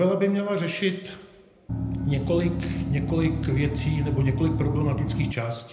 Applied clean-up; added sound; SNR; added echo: none; Engine; 1 dB; reverberation time 0.7 s.